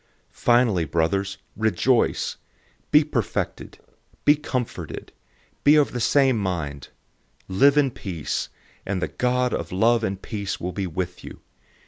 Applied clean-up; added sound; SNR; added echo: none; none; none; none.